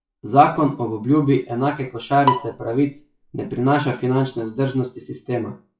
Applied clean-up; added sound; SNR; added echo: classical method WPE with log-MMSE.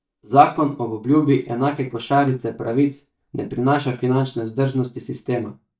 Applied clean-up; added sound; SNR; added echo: neural mask model DeepFilterNet 3.